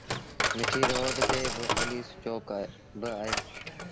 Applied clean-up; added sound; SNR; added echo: none; Coin (dropping); -4 dB; none.